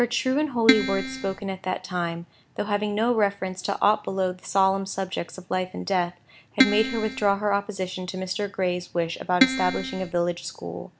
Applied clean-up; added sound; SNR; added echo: none; Keyboard (musical); -1 dB; none.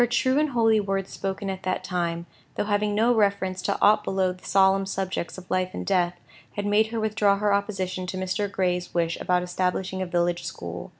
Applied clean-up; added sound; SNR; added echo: none; none; none; none.